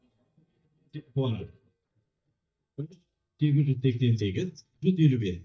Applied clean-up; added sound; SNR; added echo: neural mask model DeepFilterNet 3.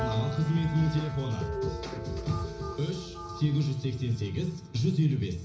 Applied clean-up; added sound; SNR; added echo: none; Piano; 14 dB; reverberation time 0.5 s.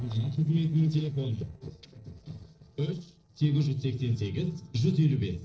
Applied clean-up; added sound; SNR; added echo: neural separator model SepFormer DNS4.